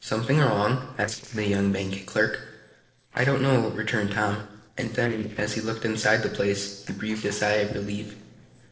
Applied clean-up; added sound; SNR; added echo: neural separator model SepFormer DNS4.